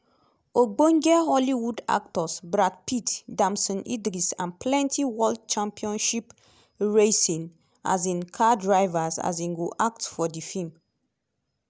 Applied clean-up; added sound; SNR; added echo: none; none; none; none.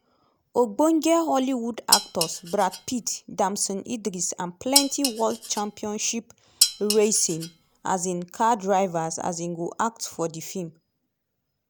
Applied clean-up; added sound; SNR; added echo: none; Dishes, pots, and pans; 2 dB; none.